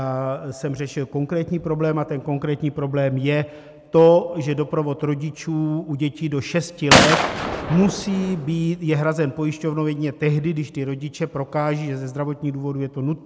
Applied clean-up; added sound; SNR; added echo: none; Gunshot, gunfire; -1 dB; none.